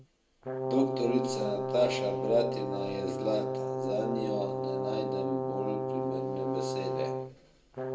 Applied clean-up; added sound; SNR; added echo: none; Brass instrument; 0 dB; reverberation time 0.2 s.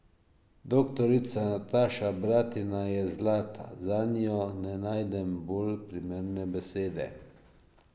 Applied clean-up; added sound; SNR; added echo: none; none; none; none.